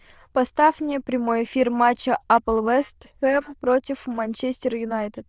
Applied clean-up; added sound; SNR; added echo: neural diffusion model UNIVERSE++.